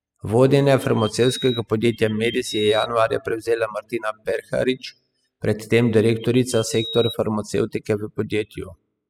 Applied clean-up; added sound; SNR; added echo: classical method spectral subtraction.